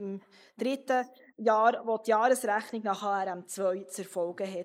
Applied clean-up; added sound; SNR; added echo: neural mask model Resemble Enhance denoiser.